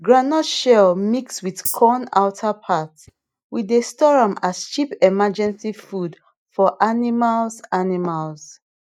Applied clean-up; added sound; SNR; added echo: neural mask model DeepFilterNet 3.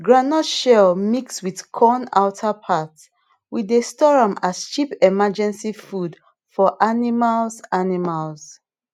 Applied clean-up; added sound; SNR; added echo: none; none; none; none.